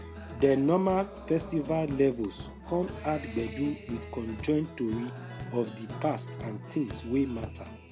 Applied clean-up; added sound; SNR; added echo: none; Guitar; 10 dB; none.